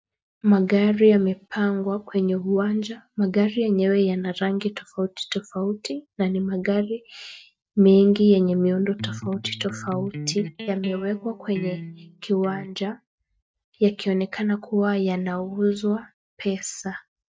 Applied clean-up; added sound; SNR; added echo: neural mask model DeepFilterNet 3.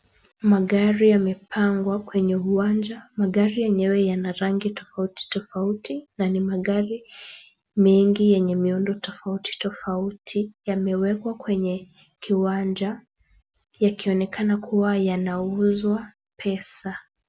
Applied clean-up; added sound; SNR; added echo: none; none; none; none.